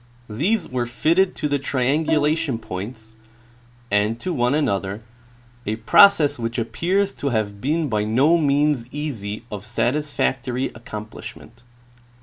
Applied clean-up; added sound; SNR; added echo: none; Bowed string instrument; 11 dB; none.